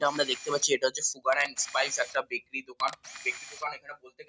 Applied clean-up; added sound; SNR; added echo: none; Camera; 16 dB; none.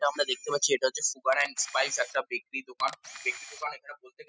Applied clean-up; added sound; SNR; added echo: classical method spectral subtraction.